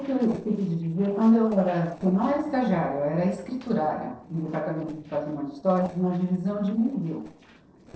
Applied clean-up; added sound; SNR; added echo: neural separator model SepFormer DNS4.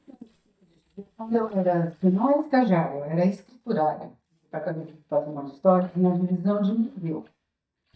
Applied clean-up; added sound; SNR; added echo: neural mask model DeepFilterNet 3.